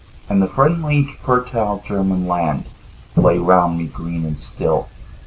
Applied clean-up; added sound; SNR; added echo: none; none; none; none.